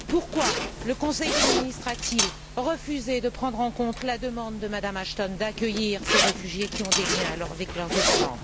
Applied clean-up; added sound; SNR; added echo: none; Cutlery, silverware + Zipper (clothing); 0 dB; none.